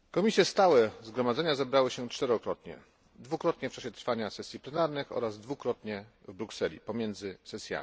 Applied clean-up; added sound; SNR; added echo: none; none; none; none.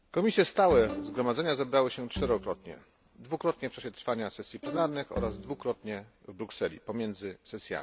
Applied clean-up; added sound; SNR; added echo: none; Bowed string instrument + Bowed string instrument; 11 dB; none.